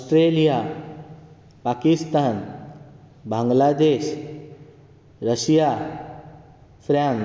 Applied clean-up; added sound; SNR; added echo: none; none; none; none.